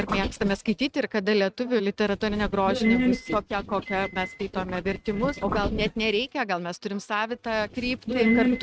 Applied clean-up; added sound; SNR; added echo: neural mask model RNNoise.